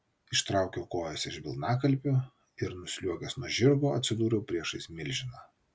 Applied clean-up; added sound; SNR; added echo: none; none; none; none.